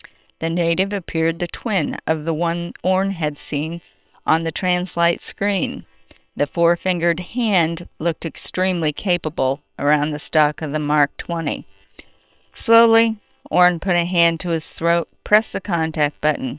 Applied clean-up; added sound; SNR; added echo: neural separator model SepFormer WHAM!.